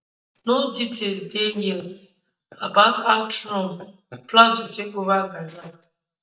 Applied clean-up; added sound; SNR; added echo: neural mask model DeepFilterNet 3.